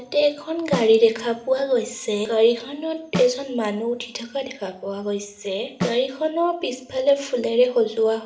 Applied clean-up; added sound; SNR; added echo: none; Snare drum; 14 dB; reverberation time 0.6 s.